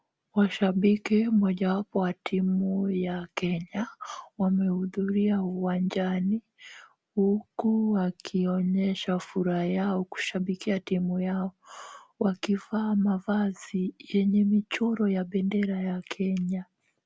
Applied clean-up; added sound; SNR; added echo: none; none; none; none.